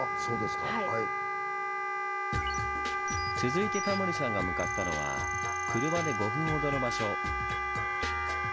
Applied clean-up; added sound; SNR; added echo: none; Wind instrument, woodwind instrument; -2 dB; none.